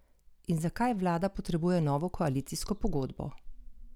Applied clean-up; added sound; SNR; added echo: none; none; none; none.